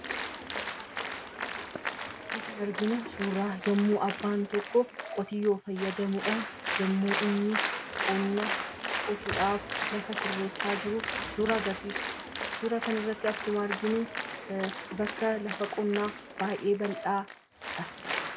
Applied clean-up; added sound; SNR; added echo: none; Applause; 4 dB; none.